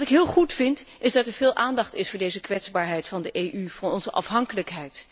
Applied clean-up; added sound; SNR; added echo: none; none; none; none.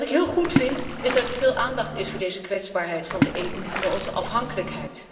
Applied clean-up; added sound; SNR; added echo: none; Splash, splatter; 3 dB; reverberation time 2.2 s.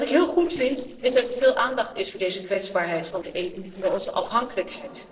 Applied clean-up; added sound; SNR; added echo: neural separator model SepFormer DNS4.